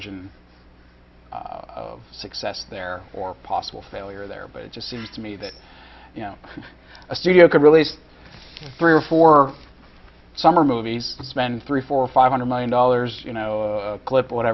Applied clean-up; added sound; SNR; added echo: none; none; none; none.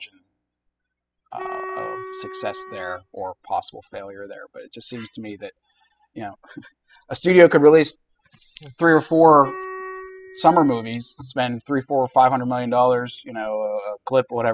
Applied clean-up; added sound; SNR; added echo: classical method spectral subtraction.